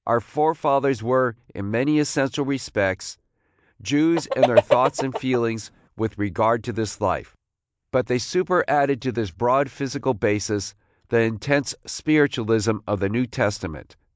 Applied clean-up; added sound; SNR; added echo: neural mask model Resemble Enhance denoiser.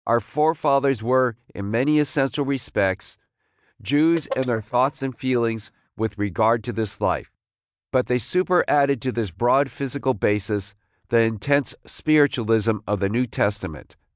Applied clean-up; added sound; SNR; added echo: neural mask model DeepFilterNet 3.